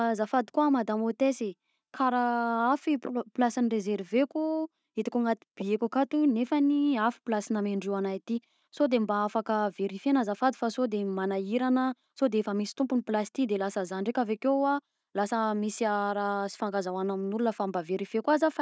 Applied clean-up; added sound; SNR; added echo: none; none; none; none.